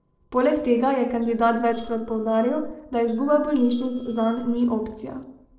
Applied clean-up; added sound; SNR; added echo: neural separator model SepFormer DNS4.